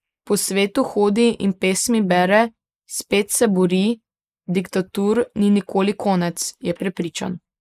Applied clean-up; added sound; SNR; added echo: neural mask model Resemble Enhance denoiser.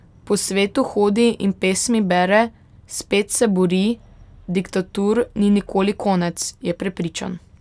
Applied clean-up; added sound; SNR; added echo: none; none; none; none.